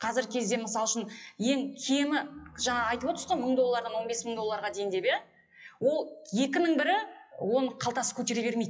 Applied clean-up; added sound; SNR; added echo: classical method WPE with log-MMSE.